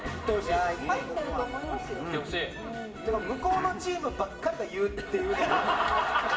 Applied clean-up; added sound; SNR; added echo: none; Sneeze; 12 dB; reverberation time 1.7 s.